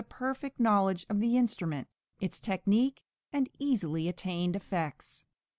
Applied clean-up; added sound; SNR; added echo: none; none; none; none.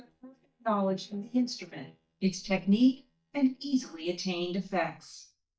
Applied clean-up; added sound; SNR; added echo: neural mask model DeepFilterNet 3.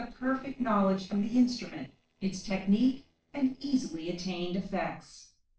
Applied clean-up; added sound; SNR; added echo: neural separator model SepFormer DNS4.